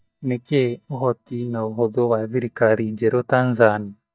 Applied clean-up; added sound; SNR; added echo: neural mask model DeepFilterNet 3.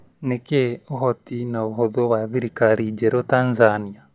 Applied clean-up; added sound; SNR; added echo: none; none; none; none.